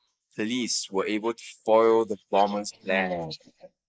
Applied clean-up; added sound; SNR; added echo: neural mask model Resemble Enhance denoiser.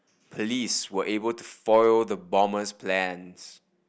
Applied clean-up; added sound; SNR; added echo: none; none; none; none.